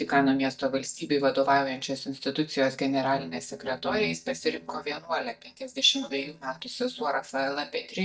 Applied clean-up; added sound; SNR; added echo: neural mask model DeepFilterNet 3.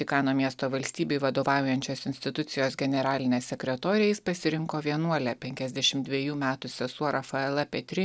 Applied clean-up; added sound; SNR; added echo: none; none; none; none.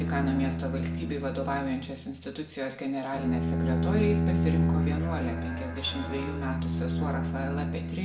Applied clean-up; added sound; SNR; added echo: none; Bowed string instrument; -4 dB; reverberation time 0.7 s.